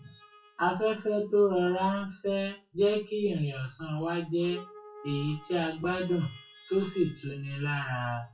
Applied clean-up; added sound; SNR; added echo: classical method WPE with log-MMSE.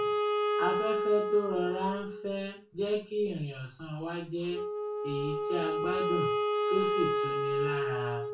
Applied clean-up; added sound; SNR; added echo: none; Wind instrument, woodwind instrument; -2 dB; reverberation time 0.3 s.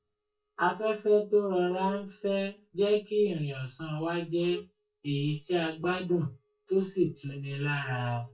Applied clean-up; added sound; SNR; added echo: neural mask model DeepFilterNet 3.